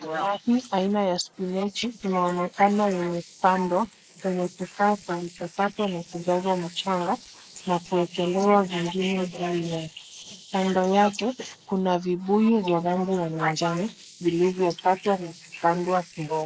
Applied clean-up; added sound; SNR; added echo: neural mask model Resemble Enhance denoiser.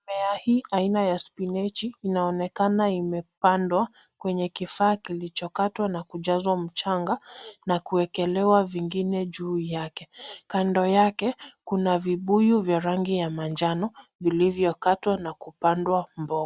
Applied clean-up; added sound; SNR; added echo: none; none; none; none.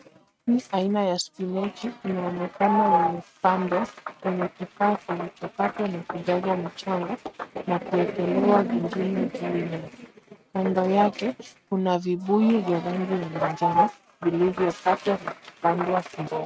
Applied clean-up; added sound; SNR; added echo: neural mask model RNNoise.